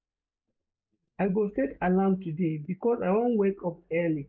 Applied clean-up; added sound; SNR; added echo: neural mask model DeepFilterNet 3.